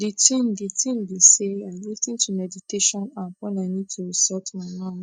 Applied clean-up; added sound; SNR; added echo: neural mask model DeepFilterNet 3.